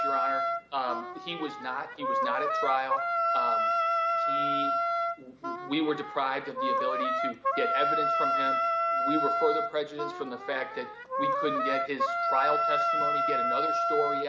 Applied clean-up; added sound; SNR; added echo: none; Wind instrument, woodwind instrument; -5 dB; none.